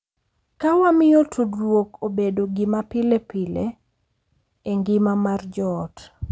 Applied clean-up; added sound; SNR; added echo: none; none; none; none.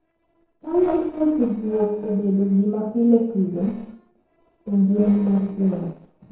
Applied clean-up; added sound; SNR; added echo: neural separator model SepFormer DNS4.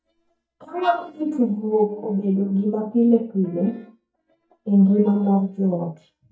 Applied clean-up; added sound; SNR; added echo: neural mask model DeepFilterNet 3.